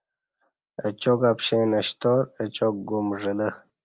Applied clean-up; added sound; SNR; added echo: none; none; none; none.